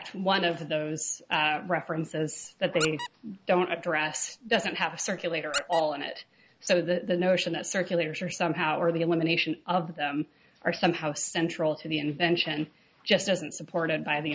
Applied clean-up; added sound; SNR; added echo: none; Squeak; 13 dB; none.